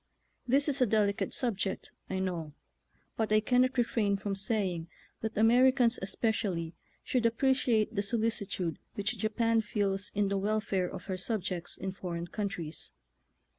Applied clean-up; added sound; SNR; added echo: none; none; none; none.